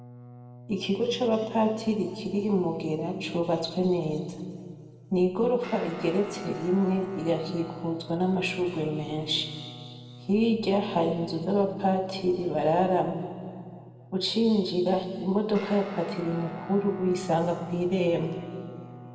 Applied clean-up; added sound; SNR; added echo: none; Guitar; 17 dB; reverberation time 2.1 s.